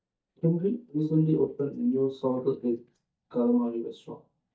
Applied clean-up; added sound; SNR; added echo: neural mask model DeepFilterNet 3.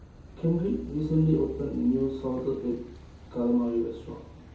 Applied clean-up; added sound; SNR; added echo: none; Car passing by / Idling / Accelerating, revving, vroom; 16 dB; reverberation time 0.6 s.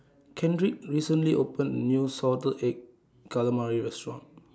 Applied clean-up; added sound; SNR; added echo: none; none; none; none.